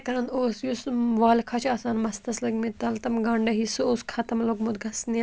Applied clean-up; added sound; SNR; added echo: none; none; none; none.